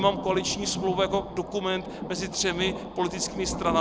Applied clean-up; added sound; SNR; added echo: none; Thunder; 7 dB; none.